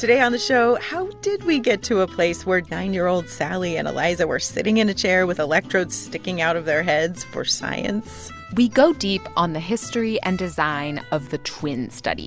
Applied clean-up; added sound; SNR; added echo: none; none; none; none.